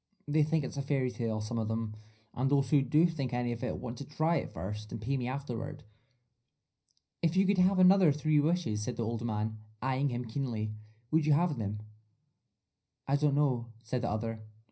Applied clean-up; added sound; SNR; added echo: none; none; none; reverberation time 0.4 s.